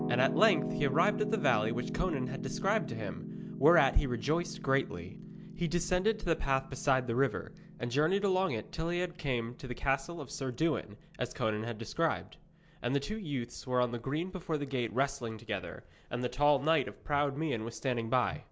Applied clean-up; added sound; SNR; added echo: none; Piano; 10 dB; none.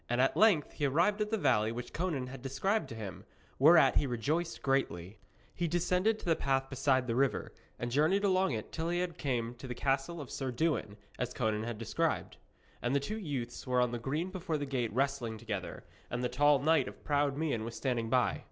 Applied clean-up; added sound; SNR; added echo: none; none; none; none.